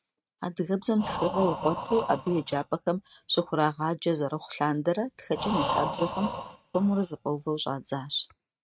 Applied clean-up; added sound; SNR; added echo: neural mask model RNNoise.